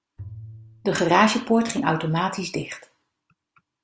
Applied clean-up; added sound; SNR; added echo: none; Bowed string instrument; 20 dB; none.